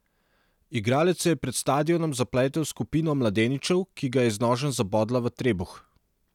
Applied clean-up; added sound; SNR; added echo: none; none; none; none.